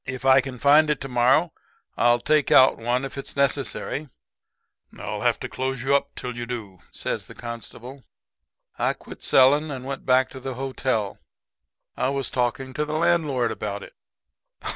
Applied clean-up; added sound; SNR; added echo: none; none; none; none.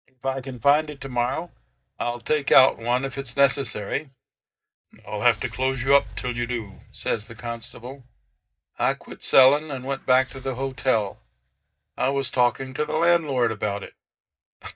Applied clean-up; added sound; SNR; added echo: neural mask model DeepFilterNet 3.